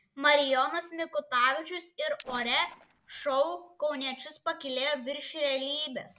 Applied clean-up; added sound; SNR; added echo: neural separator model SepFormer DNS4.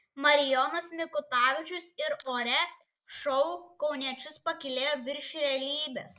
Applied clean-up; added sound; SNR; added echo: neural mask model Resemble Enhance denoiser.